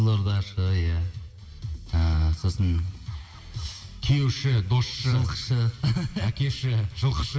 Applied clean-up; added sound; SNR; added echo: none; none; none; reverberation time 2.4 s.